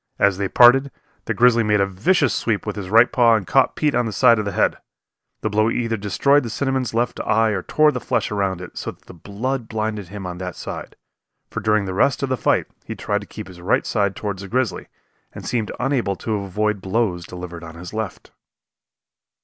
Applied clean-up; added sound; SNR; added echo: none; none; none; none.